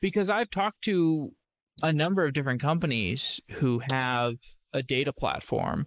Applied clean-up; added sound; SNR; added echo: neural mask model Resemble Enhance denoiser.